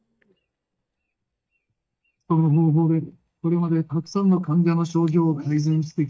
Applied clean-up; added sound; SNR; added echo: neural mask model DeepFilterNet 3.